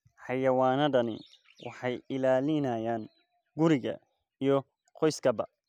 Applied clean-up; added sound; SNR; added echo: none; none; none; none.